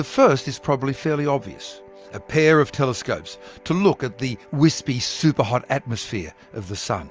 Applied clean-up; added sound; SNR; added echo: none; none; none; none.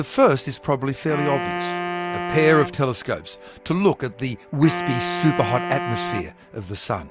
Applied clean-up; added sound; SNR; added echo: none; Wind instrument, woodwind instrument; 7 dB; none.